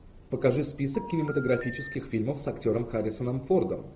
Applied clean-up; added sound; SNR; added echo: none; Telephone; 13 dB; none.